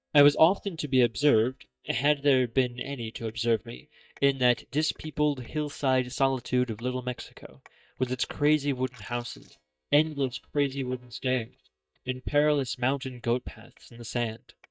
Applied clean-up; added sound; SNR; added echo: neural mask model DeepFilterNet 3.